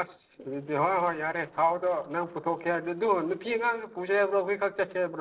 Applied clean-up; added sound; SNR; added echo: neural separator model SepFormer DNS4.